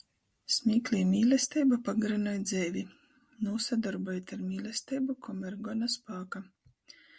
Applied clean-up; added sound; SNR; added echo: none; none; none; none.